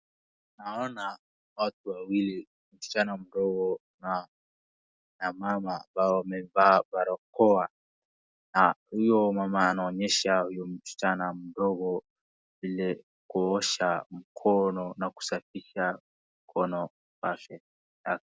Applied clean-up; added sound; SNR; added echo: none; none; none; none.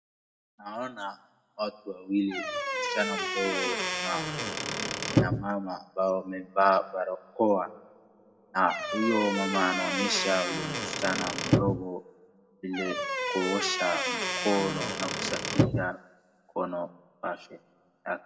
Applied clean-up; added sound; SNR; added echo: none; Squeak / Wood; -1 dB; reverberation time 1.5 s.